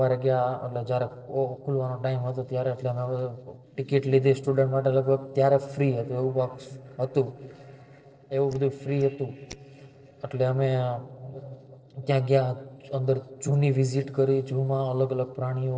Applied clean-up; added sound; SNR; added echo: neural separator model SepFormer DNS4.